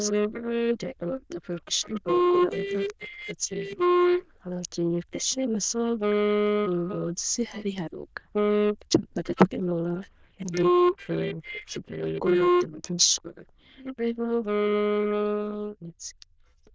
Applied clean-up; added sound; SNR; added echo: neural diffusion model UNIVERSE++.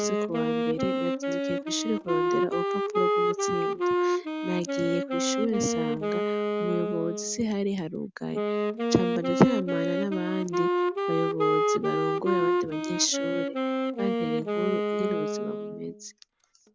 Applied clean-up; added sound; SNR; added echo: none; Wind instrument, woodwind instrument; -3 dB; none.